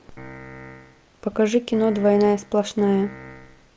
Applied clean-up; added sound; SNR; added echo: none; Piano; 18 dB; none.